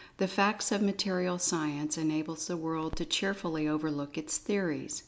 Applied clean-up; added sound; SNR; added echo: none; Crackle; 16 dB; none.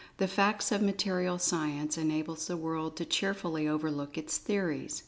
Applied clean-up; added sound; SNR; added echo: none; none; none; none.